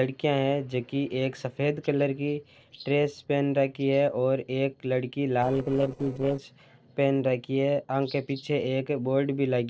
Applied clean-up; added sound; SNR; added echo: neural separator model SepFormer DNS4.